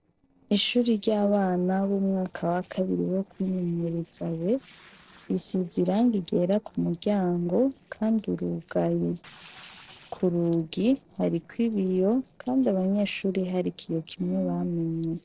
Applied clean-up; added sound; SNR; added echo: neural separator model SepFormer DNS4.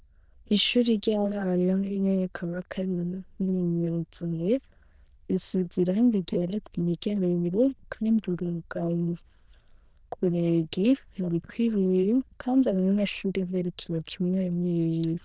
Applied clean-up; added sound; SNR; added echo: neural diffusion model UNIVERSE++.